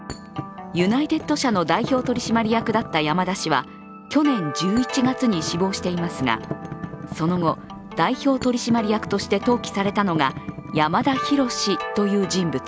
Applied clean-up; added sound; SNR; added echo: none; Thump, thud; 14 dB; none.